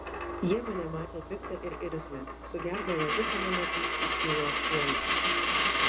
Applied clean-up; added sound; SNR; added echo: none; Coin (dropping); -4 dB; none.